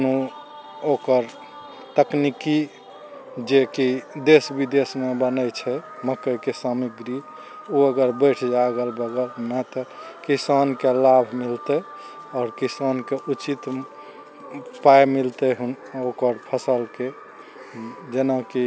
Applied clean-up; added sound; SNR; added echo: none; none; none; none.